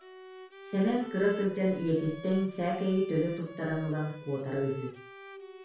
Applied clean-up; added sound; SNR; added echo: none; Bowed string instrument; 16 dB; reverberation time 0.4 s.